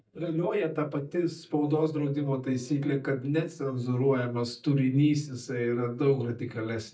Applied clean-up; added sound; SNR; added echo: neural mask model DeepFilterNet 3.